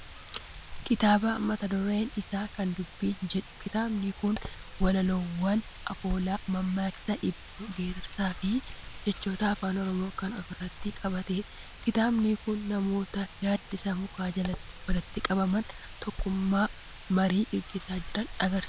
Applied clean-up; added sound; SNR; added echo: none; Wind; 10 dB; none.